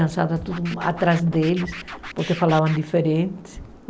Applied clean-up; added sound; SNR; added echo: none; Scratching (performance technique); 14 dB; none.